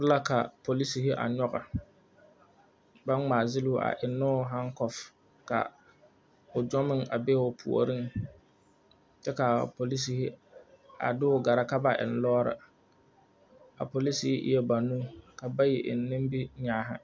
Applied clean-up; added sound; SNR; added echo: none; none; none; none.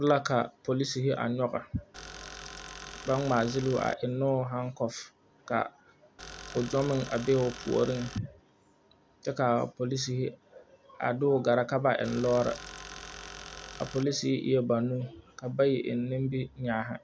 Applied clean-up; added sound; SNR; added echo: none; Tools; 14 dB; none.